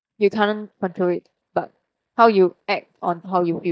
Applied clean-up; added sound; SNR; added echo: neural mask model DeepFilterNet 3.